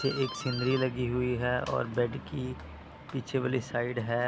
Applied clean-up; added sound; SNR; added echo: none; Doorbell; 15 dB; none.